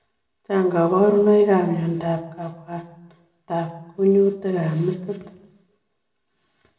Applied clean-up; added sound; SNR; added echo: none; none; none; reverberation time 0.7 s.